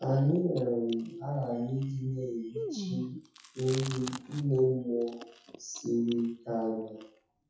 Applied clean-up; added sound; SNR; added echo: classical method WPE with log-MMSE.